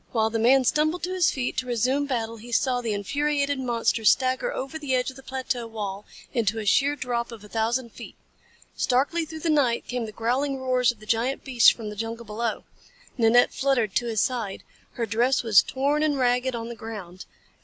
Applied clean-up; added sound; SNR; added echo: none; none; none; none.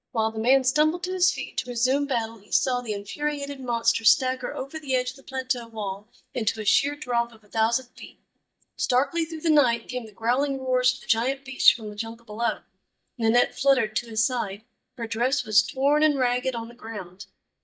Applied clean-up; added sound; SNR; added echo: neural mask model DeepFilterNet 3.